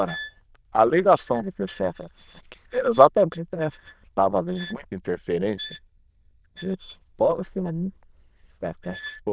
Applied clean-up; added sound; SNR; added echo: neural diffusion model UNIVERSE++.